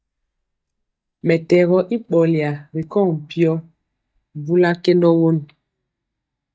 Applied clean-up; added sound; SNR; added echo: neural mask model DeepFilterNet 3.